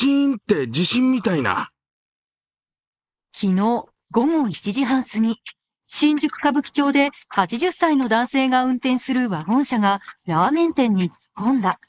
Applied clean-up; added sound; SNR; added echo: neural mask model Resemble Enhance denoiser.